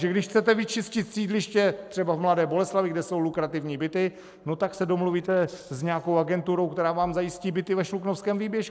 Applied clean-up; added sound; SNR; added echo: neural separator model SepFormer DNS4.